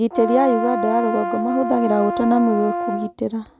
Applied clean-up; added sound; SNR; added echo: none; Brass instrument; 4 dB; none.